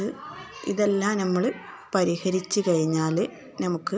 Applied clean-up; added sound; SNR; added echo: none; none; none; none.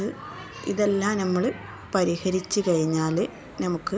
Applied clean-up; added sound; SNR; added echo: none; Church bell / Traffic noise, roadway noise; 19 dB; none.